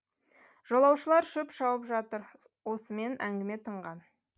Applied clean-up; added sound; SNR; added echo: none; none; none; none.